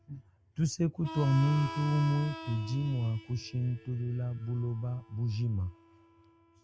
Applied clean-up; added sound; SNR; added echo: none; Harmonica; 14 dB; none.